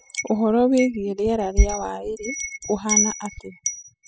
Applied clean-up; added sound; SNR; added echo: classical method spectral subtraction.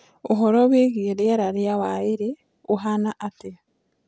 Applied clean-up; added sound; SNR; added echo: none; none; none; none.